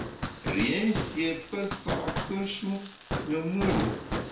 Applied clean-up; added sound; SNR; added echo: none; Fireworks; 3 dB; reverberation time 0.4 s.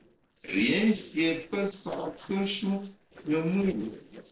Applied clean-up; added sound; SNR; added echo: neural separator model SepFormer DNS4.